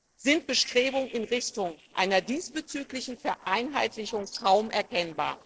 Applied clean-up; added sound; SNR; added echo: neural separator model SepFormer DNS4.